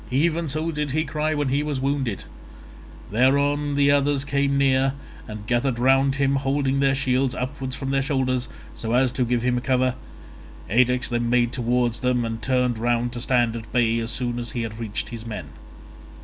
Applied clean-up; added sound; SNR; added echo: none; none; none; none.